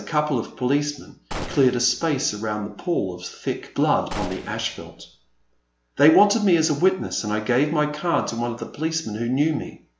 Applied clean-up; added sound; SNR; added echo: none; Gunshot, gunfire; 12 dB; none.